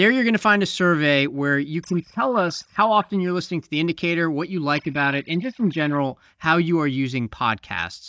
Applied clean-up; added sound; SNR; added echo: neural mask model DeepFilterNet 3.